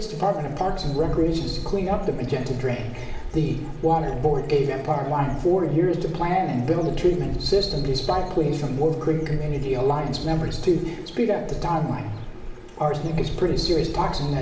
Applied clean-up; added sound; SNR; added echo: none; Bird / Dog; 9 dB; reverberation time 1.1 s.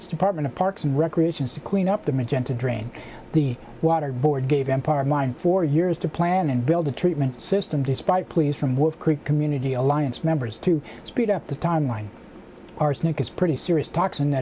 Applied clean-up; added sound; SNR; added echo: none; none; none; none.